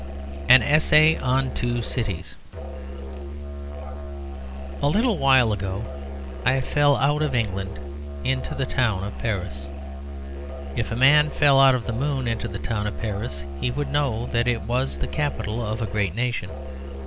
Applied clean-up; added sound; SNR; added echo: none; Musical instrument; 8 dB; none.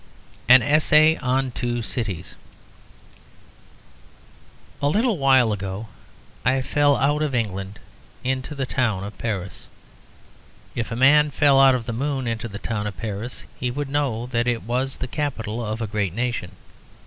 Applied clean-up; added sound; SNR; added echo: none; none; none; none.